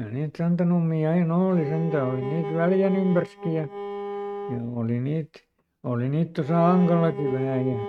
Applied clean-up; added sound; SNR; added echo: neural mask model RNNoise.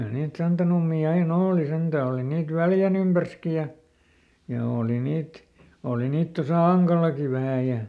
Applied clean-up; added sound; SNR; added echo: none; none; none; none.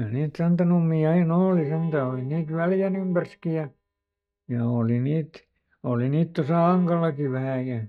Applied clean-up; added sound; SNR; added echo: neural mask model DeepFilterNet 3.